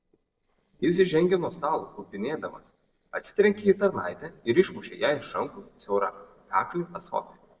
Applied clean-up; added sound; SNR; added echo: neural separator model SepFormer DNS4.